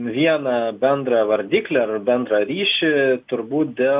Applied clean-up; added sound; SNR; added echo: none; none; none; none.